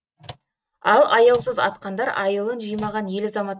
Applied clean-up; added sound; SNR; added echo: neural mask model RNNoise.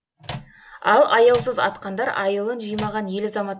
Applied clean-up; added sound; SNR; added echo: none; Microwave oven; 16 dB; none.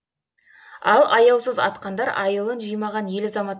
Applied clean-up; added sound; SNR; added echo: none; none; none; none.